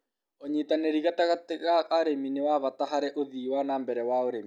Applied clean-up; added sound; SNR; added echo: none; none; none; none.